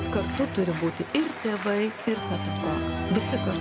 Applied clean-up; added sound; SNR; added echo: none; Organ; 3 dB; none.